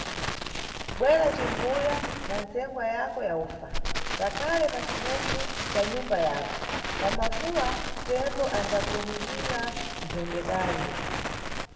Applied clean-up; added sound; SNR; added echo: none; Crackle; 2 dB; reverberation time 1.9 s.